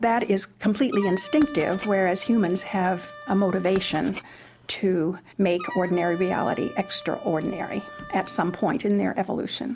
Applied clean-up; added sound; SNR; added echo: none; Wind instrument, woodwind instrument + Writing; 16 dB; none.